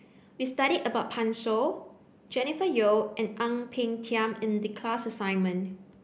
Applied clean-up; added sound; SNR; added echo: none; none; none; none.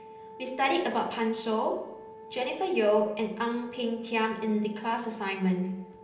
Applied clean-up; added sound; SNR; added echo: none; Wind instrument, woodwind instrument; 18 dB; reverberation time 0.8 s.